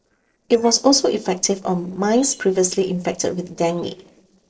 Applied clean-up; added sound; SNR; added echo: neural separator model SepFormer DNS4.